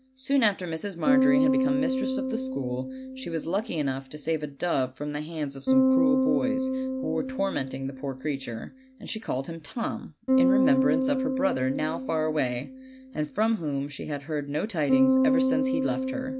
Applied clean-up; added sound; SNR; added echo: none; Bass guitar; -2 dB; none.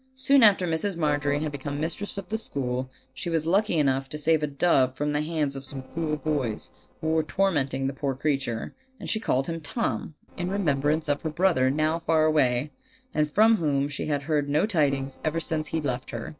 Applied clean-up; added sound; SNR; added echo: neural separator model SepFormer DNS4.